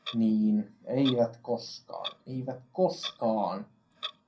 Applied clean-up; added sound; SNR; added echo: none; Clock; 15 dB; reverberation time 0.2 s.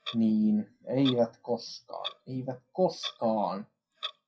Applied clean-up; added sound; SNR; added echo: classical method WPE with log-MMSE.